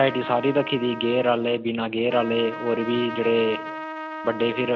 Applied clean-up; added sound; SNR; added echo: none; Trumpet; 11 dB; none.